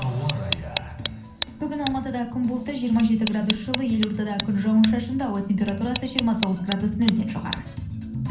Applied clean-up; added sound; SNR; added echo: none; Tick; 10 dB; reverberation time 0.6 s.